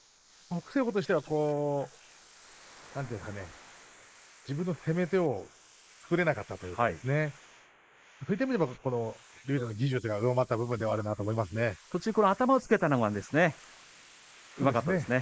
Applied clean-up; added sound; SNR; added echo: neural mask model Resemble Enhance denoiser.